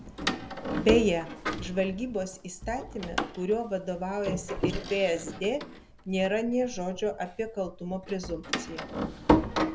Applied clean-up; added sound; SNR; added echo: none; Door; 2 dB; none.